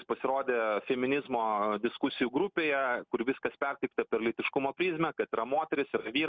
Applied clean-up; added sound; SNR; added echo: none; none; none; none.